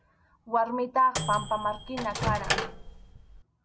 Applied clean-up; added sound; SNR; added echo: none; Microwave oven; 3 dB; none.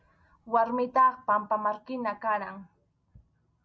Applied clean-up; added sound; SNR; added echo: none; none; none; none.